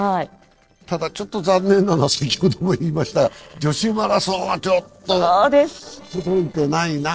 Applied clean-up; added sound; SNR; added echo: neural separator model SepFormer DNS4.